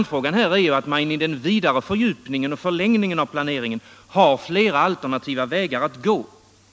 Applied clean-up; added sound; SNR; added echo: none; none; none; none.